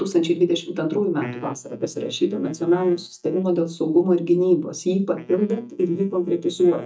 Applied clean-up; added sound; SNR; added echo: neural mask model DeepFilterNet 3.